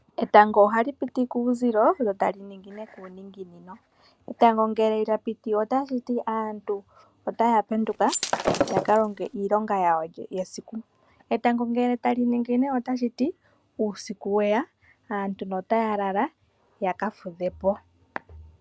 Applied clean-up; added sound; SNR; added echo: none; Shatter; 3 dB; none.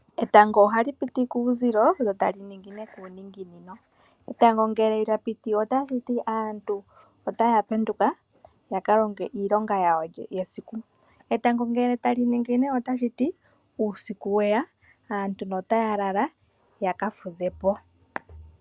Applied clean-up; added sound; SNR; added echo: none; none; none; none.